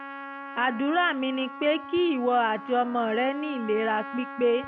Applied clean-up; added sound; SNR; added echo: none; Trumpet; 13 dB; none.